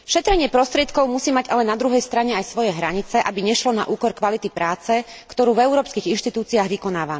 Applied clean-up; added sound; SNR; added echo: none; none; none; none.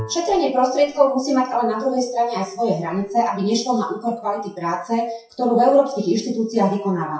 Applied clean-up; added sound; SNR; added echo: classical method WPE with log-MMSE.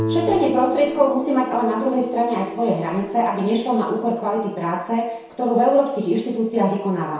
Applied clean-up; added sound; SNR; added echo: none; Guitar; 10 dB; reverberation time 0.7 s.